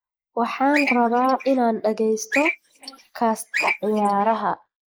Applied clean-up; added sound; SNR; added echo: neural mask model Resemble Enhance denoiser.